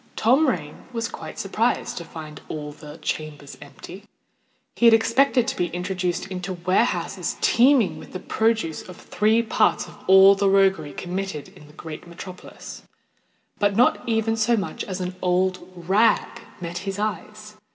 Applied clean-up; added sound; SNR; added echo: none; none; none; none.